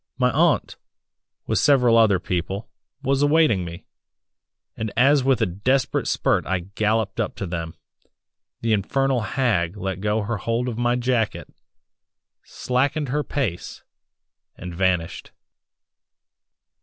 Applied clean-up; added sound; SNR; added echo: none; none; none; none.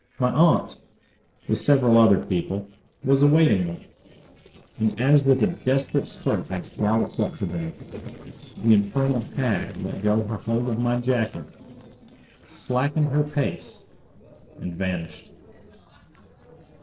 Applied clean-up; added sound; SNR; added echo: neural separator model SepFormer DNS4.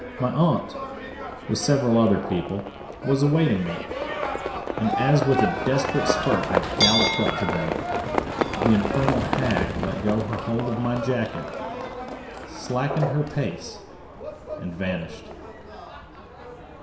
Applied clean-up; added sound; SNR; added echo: none; Livestock, farm animals, working animals; 3 dB; reverberation time 0.7 s.